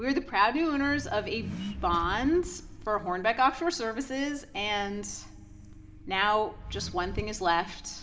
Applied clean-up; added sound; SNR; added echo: none; Accelerating, revving, vroom; 13 dB; reverberation time 1.3 s.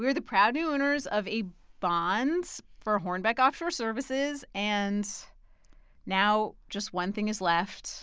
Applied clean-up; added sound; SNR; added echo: none; none; none; none.